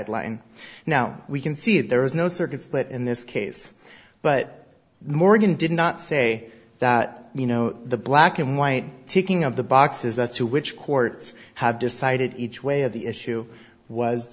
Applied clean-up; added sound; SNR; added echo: none; none; none; none.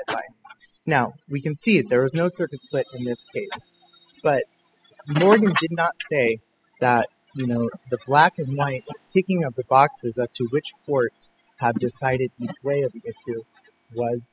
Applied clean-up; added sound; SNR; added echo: classical method spectral subtraction.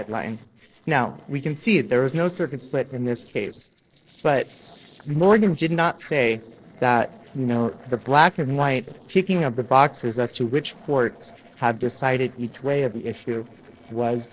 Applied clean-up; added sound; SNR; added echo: neural separator model SepFormer DNS4.